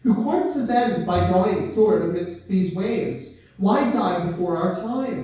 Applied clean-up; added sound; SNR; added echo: none; Bowed string instrument; 13 dB; reverberation time 0.6 s.